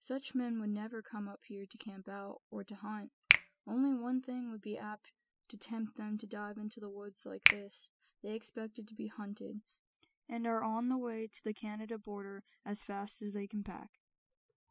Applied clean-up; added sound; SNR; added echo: classical method spectral subtraction.